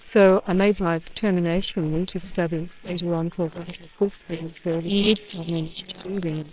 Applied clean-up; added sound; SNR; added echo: neural separator model SepFormer WHAMR!.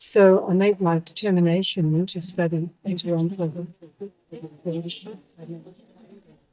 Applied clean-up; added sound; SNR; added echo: neural mask model DeepFilterNet 3.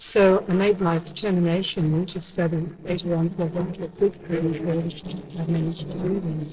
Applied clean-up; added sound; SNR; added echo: neural separator model SepFormer DNS4.